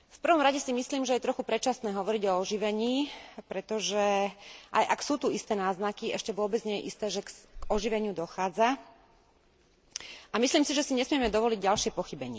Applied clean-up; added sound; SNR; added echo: none; none; none; none.